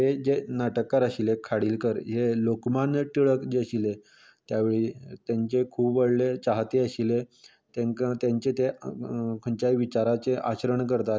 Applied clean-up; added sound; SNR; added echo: none; none; none; none.